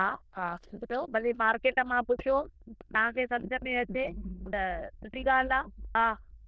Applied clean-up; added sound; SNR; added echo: neural diffusion model UNIVERSE++.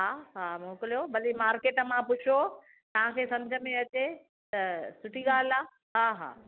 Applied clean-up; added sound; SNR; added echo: none; none; none; none.